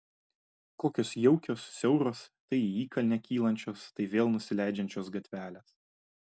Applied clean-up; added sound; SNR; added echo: none; none; none; none.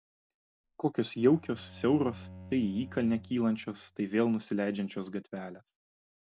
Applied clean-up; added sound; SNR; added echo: none; Bowed string instrument; 19 dB; none.